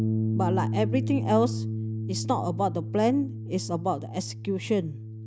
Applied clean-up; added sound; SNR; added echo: none; Bass guitar; 2 dB; none.